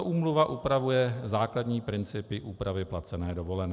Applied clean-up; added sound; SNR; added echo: none; none; none; none.